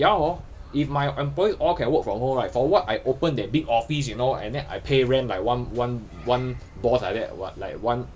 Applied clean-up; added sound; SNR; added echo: none; none; none; none.